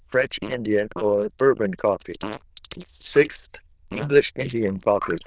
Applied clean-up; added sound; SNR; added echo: neural diffusion model UNIVERSE++.